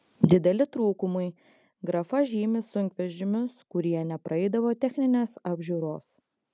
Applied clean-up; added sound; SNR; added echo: none; none; none; none.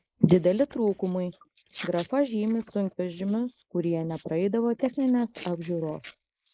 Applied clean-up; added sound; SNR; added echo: neural mask model Resemble Enhance denoiser.